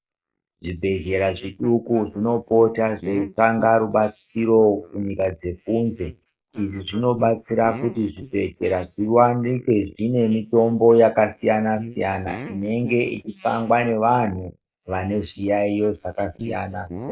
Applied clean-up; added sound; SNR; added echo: neural mask model Resemble Enhance denoiser.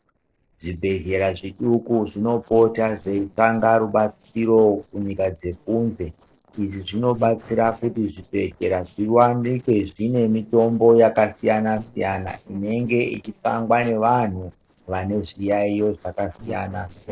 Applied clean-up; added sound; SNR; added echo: neural separator model SepFormer DNS4.